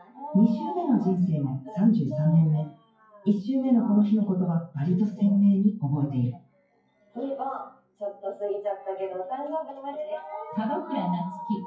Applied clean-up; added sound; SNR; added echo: classical method WPE with log-MMSE.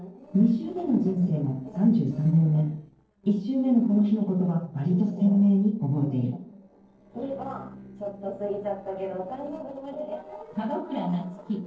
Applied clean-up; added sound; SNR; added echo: neural separator model SepFormer DNS4.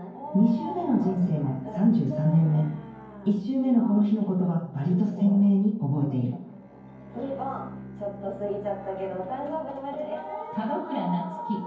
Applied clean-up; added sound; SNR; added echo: none; Bowed string instrument; 19 dB; reverberation time 0.9 s.